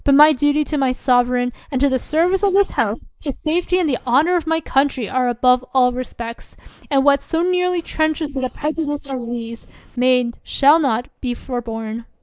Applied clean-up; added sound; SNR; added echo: neural mask model Resemble Enhance denoiser.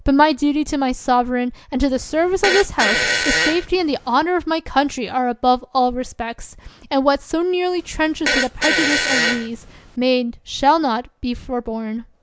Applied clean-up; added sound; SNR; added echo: none; Fart; 2 dB; none.